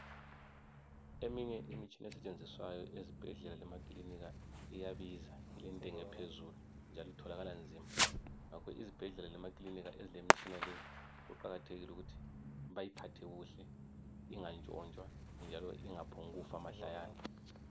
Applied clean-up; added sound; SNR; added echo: none; Fireworks; -5 dB; none.